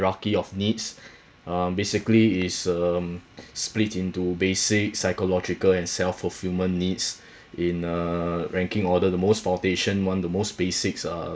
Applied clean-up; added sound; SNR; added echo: none; none; none; none.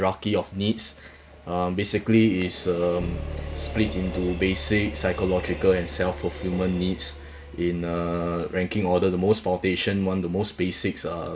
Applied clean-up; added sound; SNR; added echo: none; Train + Bass guitar; 12 dB; none.